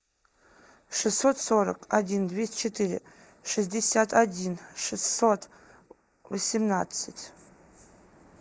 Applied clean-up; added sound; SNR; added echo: neural mask model Resemble Enhance denoiser.